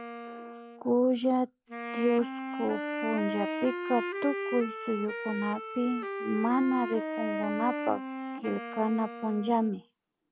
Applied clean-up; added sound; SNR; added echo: none; Wind instrument, woodwind instrument; 6 dB; none.